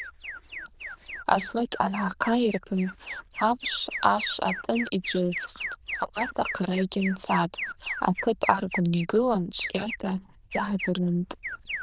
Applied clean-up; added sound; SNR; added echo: neural diffusion model UNIVERSE++.